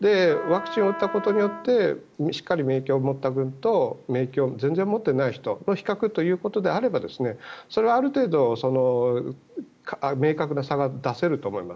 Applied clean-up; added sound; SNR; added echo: none; Wind instrument, woodwind instrument; 11 dB; none.